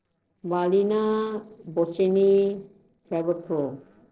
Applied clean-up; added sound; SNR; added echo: neural separator model SepFormer DNS4.